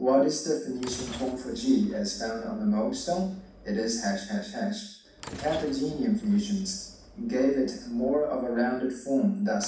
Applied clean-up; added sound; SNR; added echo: none; Sliding door / Train; 20 dB; reverberation time 0.6 s.